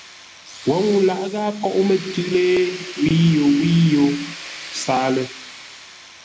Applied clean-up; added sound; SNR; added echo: none; Tools; 15 dB; none.